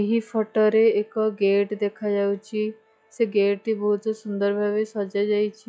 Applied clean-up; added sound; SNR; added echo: classical method log-MMSE.